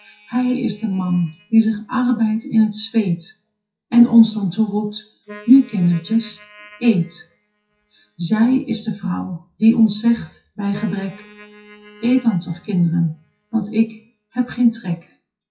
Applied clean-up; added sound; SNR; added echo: classical method WPE with log-MMSE.